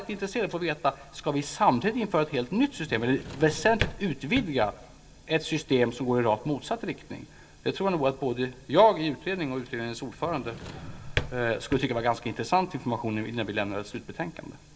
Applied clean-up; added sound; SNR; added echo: none; Drawer open or close; 9 dB; reverberation time 0.3 s.